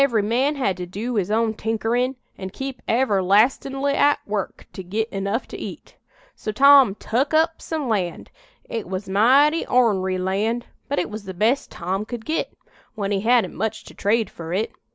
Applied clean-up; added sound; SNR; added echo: none; none; none; none.